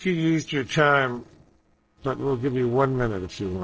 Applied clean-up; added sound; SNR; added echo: neural separator model SepFormer DNS4.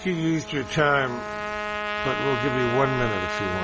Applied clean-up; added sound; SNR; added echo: none; Trumpet; 4 dB; none.